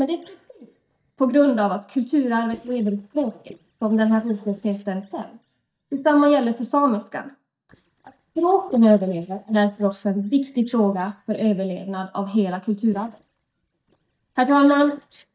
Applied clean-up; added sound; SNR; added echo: neural mask model DeepFilterNet 3.